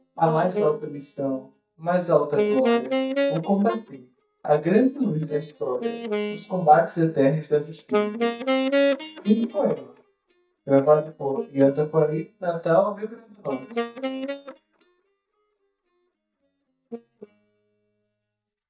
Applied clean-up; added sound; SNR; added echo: neural mask model DeepFilterNet 3.